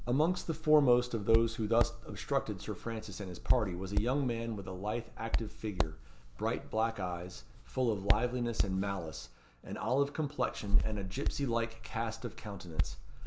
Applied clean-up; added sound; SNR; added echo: none; Hands; 0 dB; none.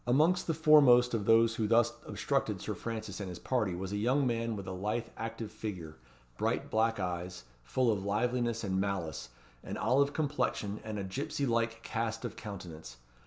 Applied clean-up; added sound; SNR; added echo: none; none; none; none.